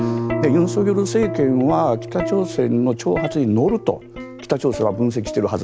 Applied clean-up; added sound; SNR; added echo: none; Plucked string instrument + Guitar; 8 dB; none.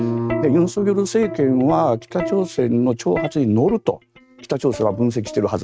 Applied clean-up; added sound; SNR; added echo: neural mask model RNNoise.